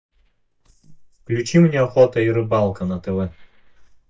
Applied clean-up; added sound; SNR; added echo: neural mask model DeepFilterNet 3.